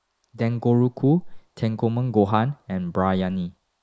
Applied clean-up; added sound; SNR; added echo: neural mask model Resemble Enhance denoiser.